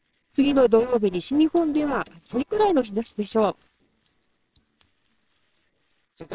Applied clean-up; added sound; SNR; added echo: neural separator model SepFormer WHAMR!.